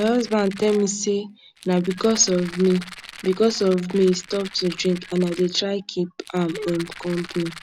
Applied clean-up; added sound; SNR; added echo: none; Rattle; 18 dB; none.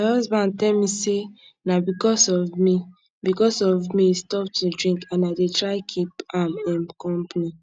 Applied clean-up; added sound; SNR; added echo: none; none; none; none.